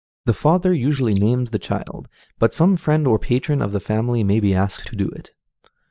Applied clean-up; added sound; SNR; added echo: neural mask model DeepFilterNet 3.